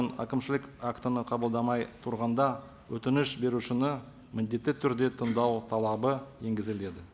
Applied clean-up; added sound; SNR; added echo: none; none; none; none.